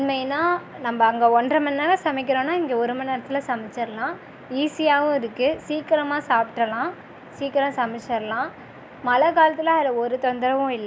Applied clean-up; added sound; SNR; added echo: none; none; none; none.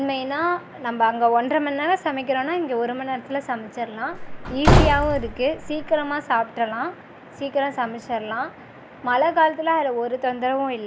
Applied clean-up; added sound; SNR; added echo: none; Slam / Wood; -2 dB; none.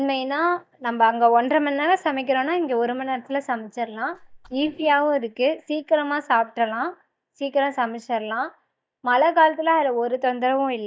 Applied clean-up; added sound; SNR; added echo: neural mask model DeepFilterNet 3.